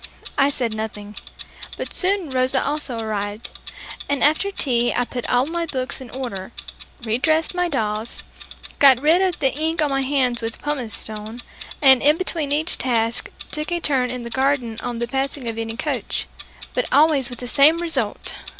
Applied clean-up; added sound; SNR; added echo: none; Clock; 18 dB; none.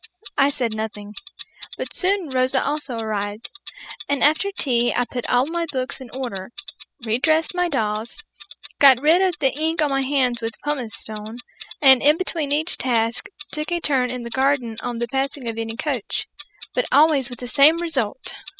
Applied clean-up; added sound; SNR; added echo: classical method spectral subtraction.